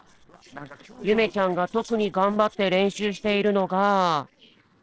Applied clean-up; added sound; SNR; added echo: neural separator model SepFormer DNS4.